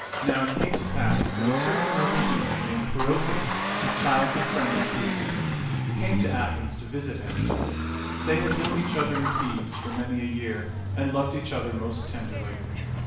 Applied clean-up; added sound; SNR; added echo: none; Accelerating, revving, vroom; -1 dB; reverberation time 0.7 s.